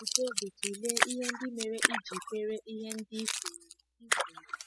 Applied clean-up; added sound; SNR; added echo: classical method spectral subtraction.